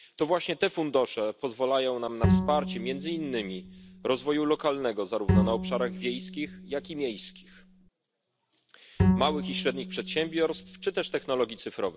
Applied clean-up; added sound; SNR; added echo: none; Bowed string instrument; 1 dB; none.